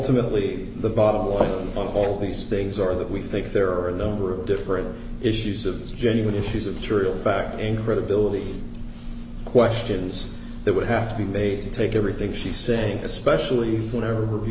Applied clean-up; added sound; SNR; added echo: none; none; none; none.